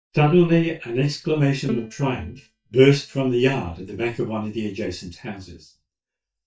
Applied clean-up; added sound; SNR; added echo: neural mask model DeepFilterNet 3.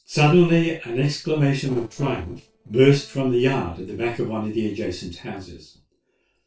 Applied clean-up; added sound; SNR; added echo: neural separator model SepFormer DNS4.